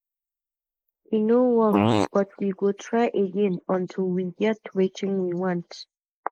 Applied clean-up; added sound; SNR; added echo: neural mask model Resemble Enhance denoiser.